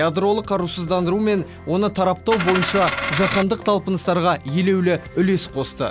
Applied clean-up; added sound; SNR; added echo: none; Coin (dropping); 2 dB; none.